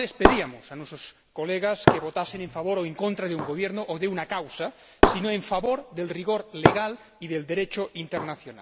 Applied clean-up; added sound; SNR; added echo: none; Shatter; -2 dB; none.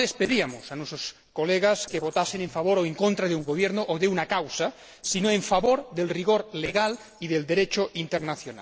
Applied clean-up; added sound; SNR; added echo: neural separator model SepFormer DNS4.